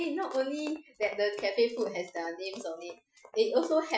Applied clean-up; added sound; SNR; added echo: classical method Wiener filter.